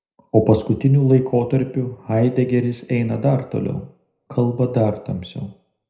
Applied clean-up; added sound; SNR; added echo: none; none; none; reverberation time 0.5 s.